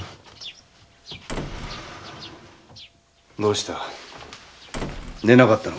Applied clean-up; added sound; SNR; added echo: none; Slam; 13 dB; none.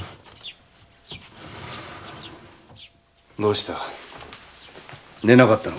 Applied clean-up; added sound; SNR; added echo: none; none; none; none.